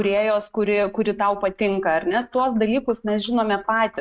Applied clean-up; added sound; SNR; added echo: neural mask model RNNoise.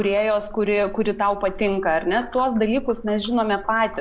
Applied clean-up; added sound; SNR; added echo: none; Frog; 16 dB; none.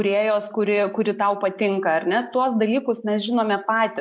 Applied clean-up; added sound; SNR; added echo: none; none; none; none.